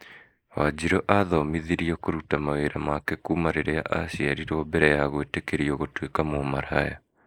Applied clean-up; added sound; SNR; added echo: neural mask model Resemble Enhance denoiser.